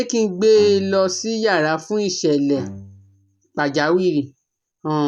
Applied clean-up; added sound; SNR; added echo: none; Bowed string instrument; 20 dB; none.